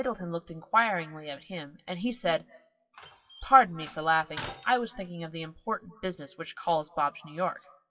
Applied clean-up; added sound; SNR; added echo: classical method WPE with log-MMSE.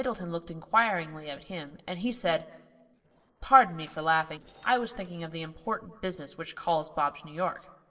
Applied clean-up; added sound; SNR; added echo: neural separator model SepFormer DNS4.